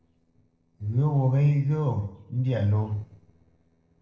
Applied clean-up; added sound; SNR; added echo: neural separator model SepFormer DNS4.